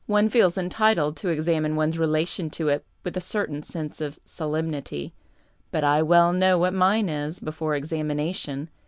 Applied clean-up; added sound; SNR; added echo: none; none; none; none.